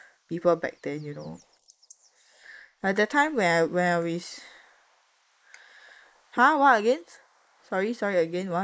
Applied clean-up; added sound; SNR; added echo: neural mask model Resemble Enhance denoiser.